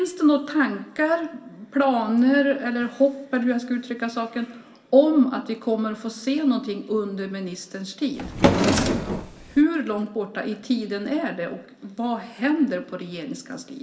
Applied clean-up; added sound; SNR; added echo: none; Drawer open or close; -1 dB; reverberation time 0.7 s.